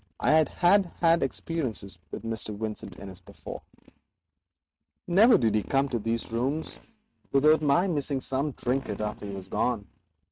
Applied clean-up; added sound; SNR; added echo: neural mask model RNNoise.